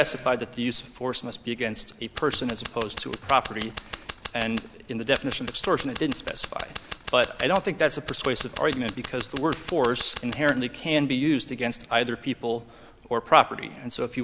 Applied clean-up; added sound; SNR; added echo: none; Scissors; 1 dB; none.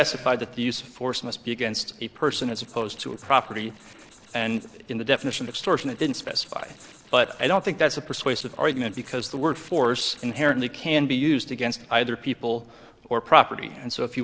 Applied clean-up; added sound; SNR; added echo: neural separator model SepFormer DNS4.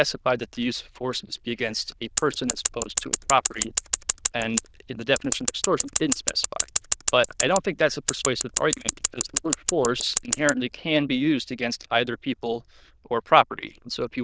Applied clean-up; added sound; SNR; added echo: neural diffusion model UNIVERSE++.